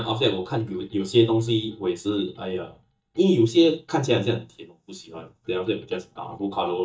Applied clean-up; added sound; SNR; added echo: neural mask model DeepFilterNet 3.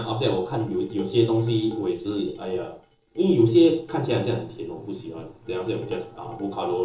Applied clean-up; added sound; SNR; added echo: neural separator model SepFormer DNS4.